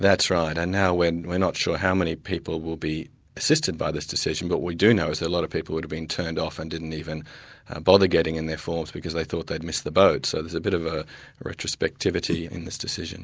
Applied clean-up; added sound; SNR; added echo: none; Whoosh, swoosh, swish; 8 dB; none.